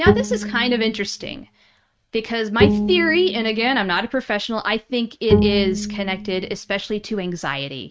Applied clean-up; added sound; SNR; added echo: neural mask model RNNoise.